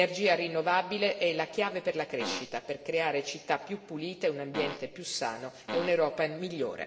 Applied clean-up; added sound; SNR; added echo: none; Fart; 7 dB; reverberation time 1.3 s.